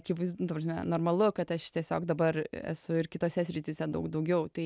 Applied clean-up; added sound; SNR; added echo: none; none; none; none.